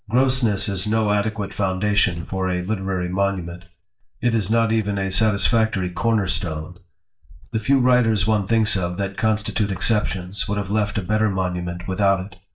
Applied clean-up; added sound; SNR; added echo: neural mask model DeepFilterNet 3.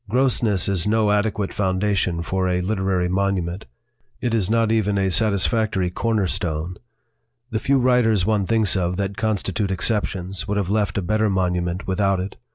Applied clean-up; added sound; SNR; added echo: none; none; none; none.